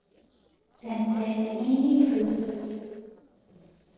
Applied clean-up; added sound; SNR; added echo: neural separator model SepFormer DNS4.